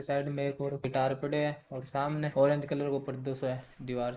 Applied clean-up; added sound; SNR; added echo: neural mask model Resemble Enhance denoiser.